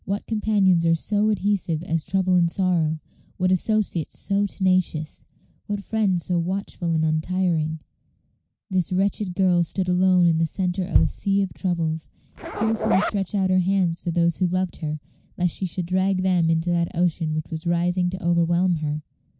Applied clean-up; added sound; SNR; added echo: none; Bass drum + Zipper (clothing); 4 dB; none.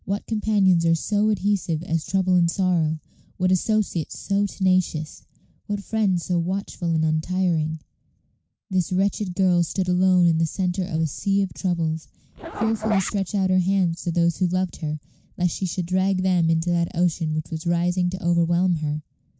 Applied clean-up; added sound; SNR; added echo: neural mask model Resemble Enhance denoiser.